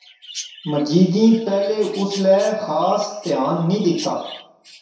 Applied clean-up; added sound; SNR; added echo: none; Chirp, tweet; 19 dB; reverberation time 0.7 s.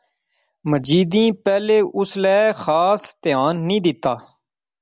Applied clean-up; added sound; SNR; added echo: none; none; none; none.